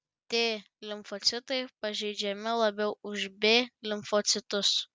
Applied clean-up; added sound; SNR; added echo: none; none; none; none.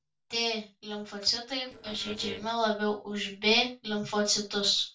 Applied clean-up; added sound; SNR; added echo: neural separator model SepFormer DNS4.